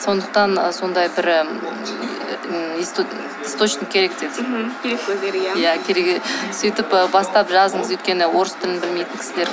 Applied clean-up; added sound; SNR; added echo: none; none; none; none.